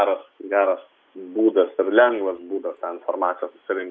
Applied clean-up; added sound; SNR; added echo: neural mask model Resemble Enhance denoiser.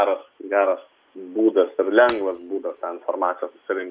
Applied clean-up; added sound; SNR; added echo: none; Shatter; 13 dB; none.